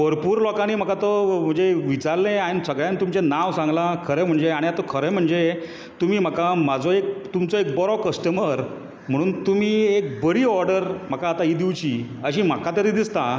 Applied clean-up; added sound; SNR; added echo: none; none; none; none.